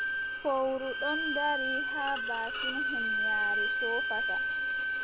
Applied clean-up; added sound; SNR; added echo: none; Bowed string instrument; -4 dB; none.